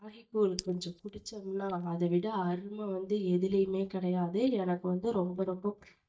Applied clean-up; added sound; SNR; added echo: neural mask model DeepFilterNet 3.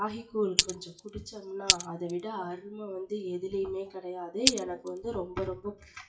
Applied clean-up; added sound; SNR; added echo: classical method WPE with log-MMSE.